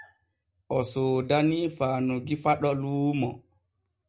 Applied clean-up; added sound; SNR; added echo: none; none; none; none.